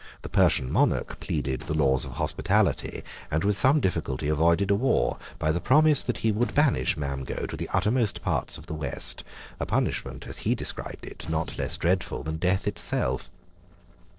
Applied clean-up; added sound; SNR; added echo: neural separator model SepFormer DNS4.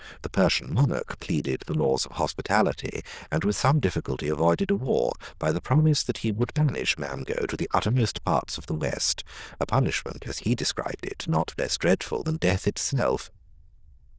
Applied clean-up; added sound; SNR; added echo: neural diffusion model UNIVERSE++.